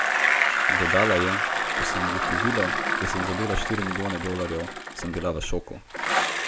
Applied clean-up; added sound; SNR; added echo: none; Bicycle; -3 dB; none.